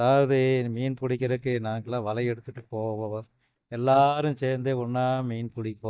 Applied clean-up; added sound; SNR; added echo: neural mask model DeepFilterNet 3.